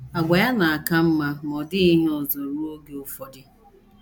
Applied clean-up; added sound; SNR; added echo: none; none; none; none.